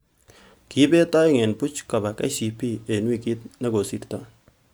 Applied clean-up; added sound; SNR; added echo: none; none; none; none.